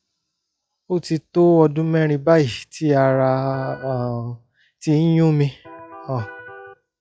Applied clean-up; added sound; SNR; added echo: classical method log-MMSE.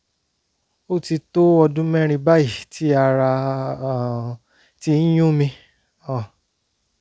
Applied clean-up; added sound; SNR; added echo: none; none; none; none.